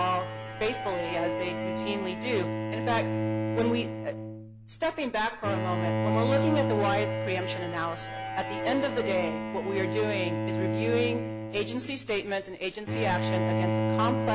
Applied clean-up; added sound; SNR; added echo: none; Bowed string instrument; -1 dB; none.